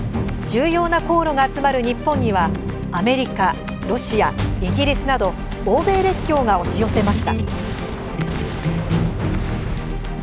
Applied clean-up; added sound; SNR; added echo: none; Electric guitar; 7 dB; none.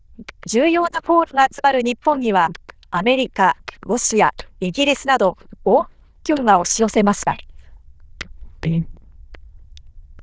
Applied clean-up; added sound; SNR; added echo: neural diffusion model UNIVERSE++.